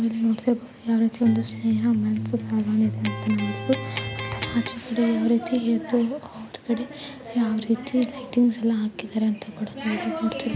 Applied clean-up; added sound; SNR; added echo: none; Electric guitar; 8 dB; none.